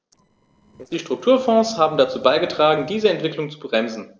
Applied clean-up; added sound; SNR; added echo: neural separator model SepFormer DNS4.